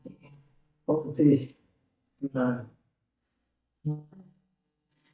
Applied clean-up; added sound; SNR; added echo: neural mask model DeepFilterNet 3.